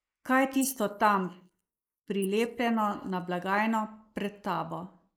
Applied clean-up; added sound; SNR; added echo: neural mask model Resemble Enhance denoiser.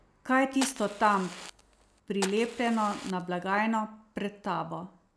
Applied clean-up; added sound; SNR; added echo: none; Fire; 12 dB; none.